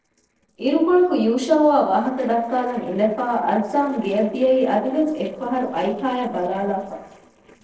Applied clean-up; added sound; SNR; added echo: neural separator model SepFormer DNS4.